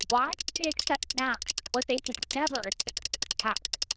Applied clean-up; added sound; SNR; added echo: neural diffusion model UNIVERSE++.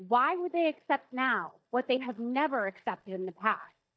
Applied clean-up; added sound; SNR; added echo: neural mask model DeepFilterNet 3.